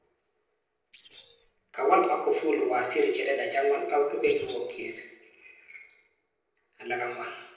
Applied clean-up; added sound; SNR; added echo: neural separator model SepFormer DNS4.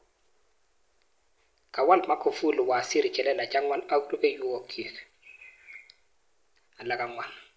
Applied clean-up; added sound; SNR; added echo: none; none; none; none.